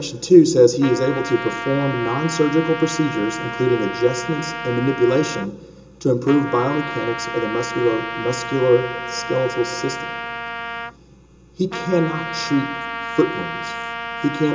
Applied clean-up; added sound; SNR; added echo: none; Trumpet; 9 dB; reverberation time 0.2 s.